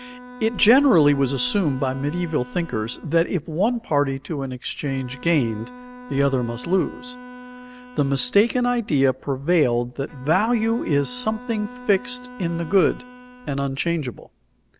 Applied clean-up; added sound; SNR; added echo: none; Bowed string instrument; 18 dB; none.